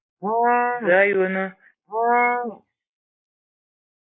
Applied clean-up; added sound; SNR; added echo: neural mask model Resemble Enhance denoiser.